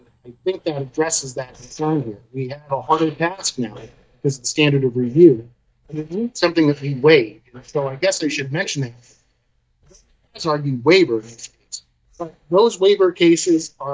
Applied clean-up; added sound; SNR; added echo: neural mask model DeepFilterNet 3.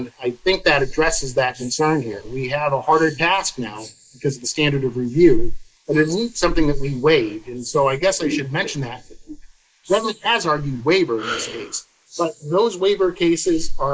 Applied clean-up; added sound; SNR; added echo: neural mask model Resemble Enhance denoiser.